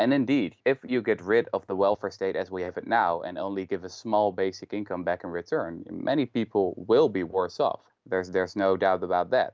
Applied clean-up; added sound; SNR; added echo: none; none; none; none.